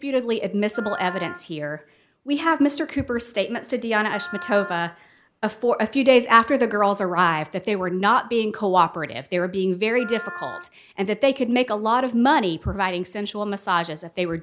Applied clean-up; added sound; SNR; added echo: none; Wind instrument, woodwind instrument; 15 dB; none.